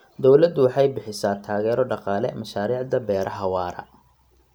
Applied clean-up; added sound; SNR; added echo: none; none; none; none.